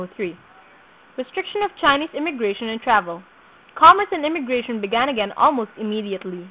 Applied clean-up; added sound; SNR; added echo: none; none; none; none.